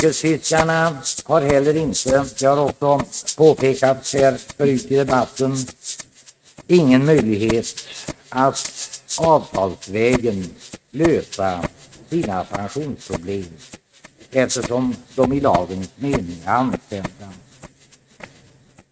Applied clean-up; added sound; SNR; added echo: neural mask model RNNoise.